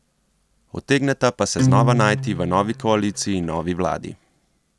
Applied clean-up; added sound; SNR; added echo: none; Acoustic guitar; 2 dB; none.